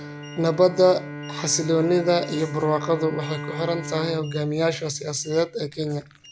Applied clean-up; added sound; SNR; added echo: none; Bowed string instrument; 12 dB; none.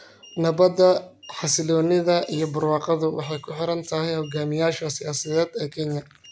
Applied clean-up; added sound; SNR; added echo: none; none; none; none.